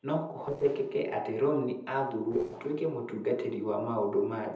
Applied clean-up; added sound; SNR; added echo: neural separator model SepFormer DNS4.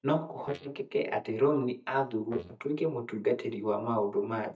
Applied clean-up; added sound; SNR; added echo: neural mask model DeepFilterNet 3.